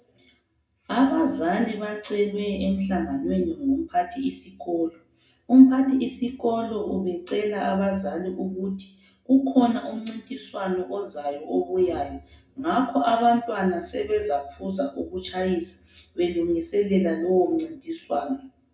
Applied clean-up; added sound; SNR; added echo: none; none; none; reverberation time 0.2 s.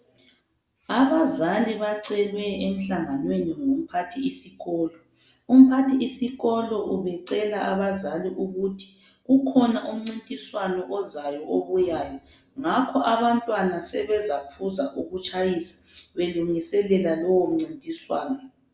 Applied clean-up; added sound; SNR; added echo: none; none; none; none.